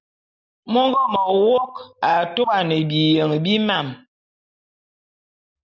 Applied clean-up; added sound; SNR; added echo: none; none; none; none.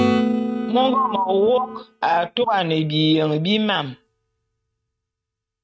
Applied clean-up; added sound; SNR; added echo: neural mask model RNNoise.